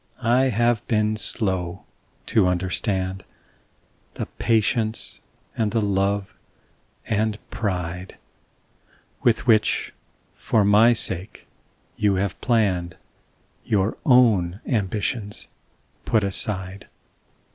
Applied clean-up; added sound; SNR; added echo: none; none; none; none.